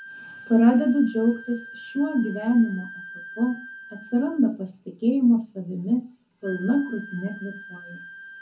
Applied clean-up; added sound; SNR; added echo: none; Wind instrument, woodwind instrument; 18 dB; reverberation time 0.4 s.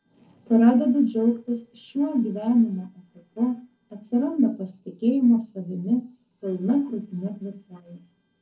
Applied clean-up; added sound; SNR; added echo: neural separator model SepFormer DNS4.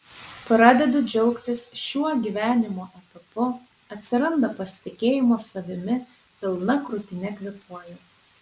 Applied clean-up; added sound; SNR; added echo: none; none; none; none.